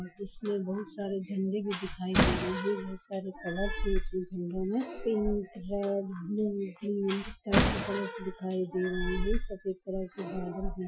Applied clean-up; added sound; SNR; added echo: classical method Wiener filter.